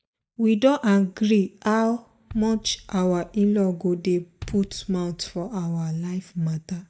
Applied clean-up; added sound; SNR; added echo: neural mask model DeepFilterNet 3.